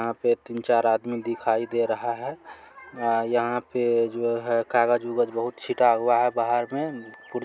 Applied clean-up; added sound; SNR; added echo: none; none; none; none.